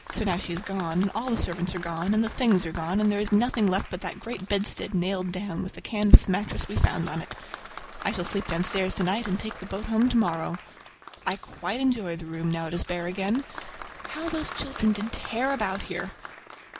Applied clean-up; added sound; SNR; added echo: none; Engine starting / Bus + Applause; 16 dB; none.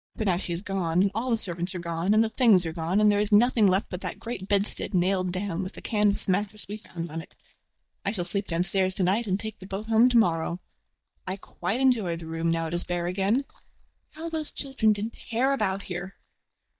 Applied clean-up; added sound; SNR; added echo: neural mask model DeepFilterNet 3.